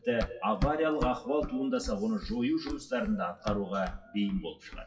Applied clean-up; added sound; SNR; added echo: classical method WPE with log-MMSE.